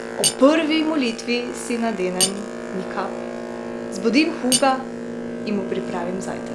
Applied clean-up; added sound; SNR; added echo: none; Cutlery, silverware + Boat, Water vehicle; 4 dB; none.